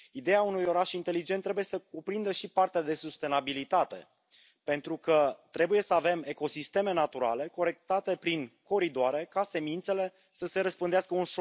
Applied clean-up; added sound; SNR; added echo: none; none; none; none.